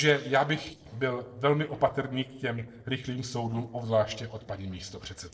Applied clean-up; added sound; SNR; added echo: neural separator model SepFormer DNS4.